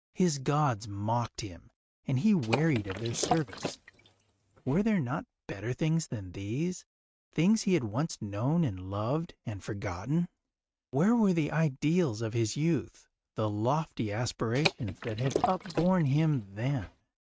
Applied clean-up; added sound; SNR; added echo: neural mask model RNNoise.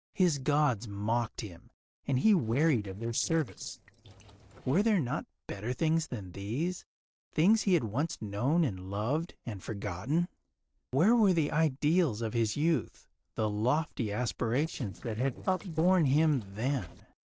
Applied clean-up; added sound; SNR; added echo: neural separator model SepFormer DNS4.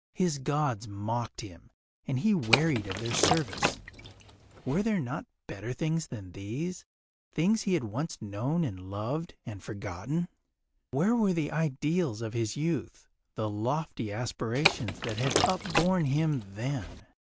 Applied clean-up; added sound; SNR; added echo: none; Liquid; 1 dB; none.